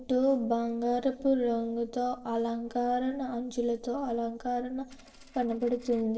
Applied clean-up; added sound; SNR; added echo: neural separator model SepFormer DNS4.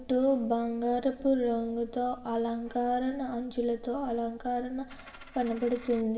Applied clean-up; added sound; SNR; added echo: none; Coin (dropping); 19 dB; reverberation time 1.6 s.